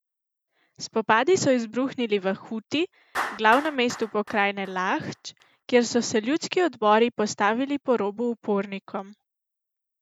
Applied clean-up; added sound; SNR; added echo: none; Clapping; 18 dB; none.